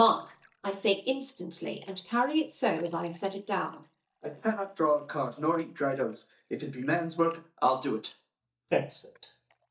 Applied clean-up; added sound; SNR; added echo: neural mask model DeepFilterNet 3.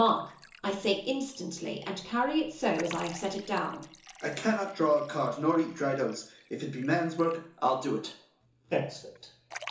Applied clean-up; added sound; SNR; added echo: none; Liquid; 20 dB; reverberation time 0.7 s.